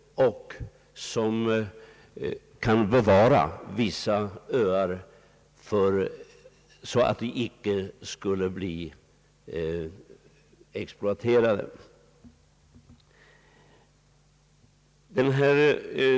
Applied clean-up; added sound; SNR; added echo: none; none; none; none.